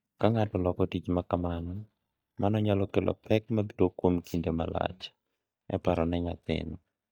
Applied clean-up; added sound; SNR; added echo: neural mask model DeepFilterNet 3.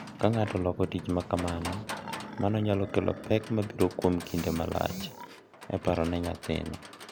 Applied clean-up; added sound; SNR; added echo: none; Livestock, farm animals, working animals; 14 dB; none.